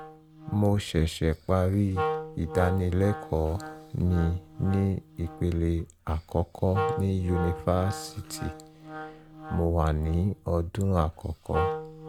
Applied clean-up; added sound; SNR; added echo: none; Wind instrument, woodwind instrument; 10 dB; none.